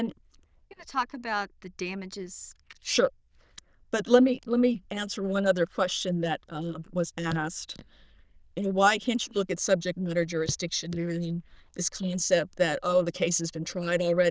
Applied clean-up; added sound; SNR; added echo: neural diffusion model UNIVERSE++.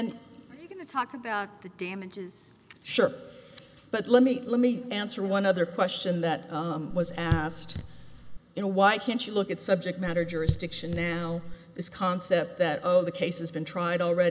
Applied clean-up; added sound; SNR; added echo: none; Raindrop / Drip; 6 dB; none.